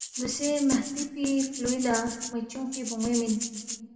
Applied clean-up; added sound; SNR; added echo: none; Rattle (instrument); 7 dB; reverberation time 2.1 s.